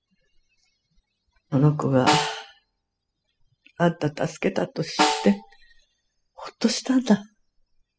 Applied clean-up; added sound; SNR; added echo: classical method spectral subtraction.